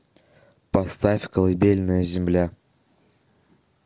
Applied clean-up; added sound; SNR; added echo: none; none; none; none.